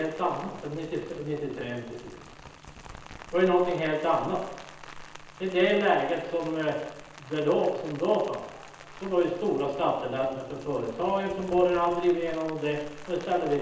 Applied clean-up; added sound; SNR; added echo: none; Rain; 17 dB; reverberation time 0.9 s.